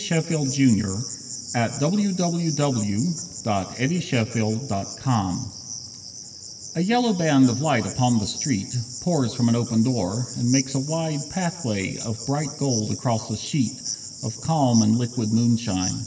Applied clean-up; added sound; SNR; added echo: none; Cricket; 12 dB; reverberation time 1.7 s.